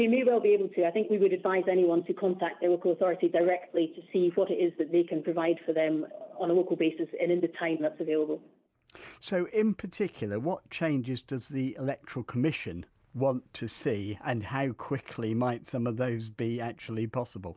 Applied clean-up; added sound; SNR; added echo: none; none; none; none.